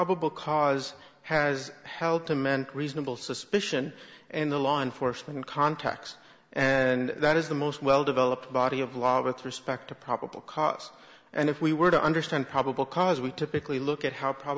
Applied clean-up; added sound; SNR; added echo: none; none; none; none.